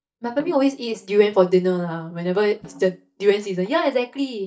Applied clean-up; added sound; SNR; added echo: neural mask model DeepFilterNet 3.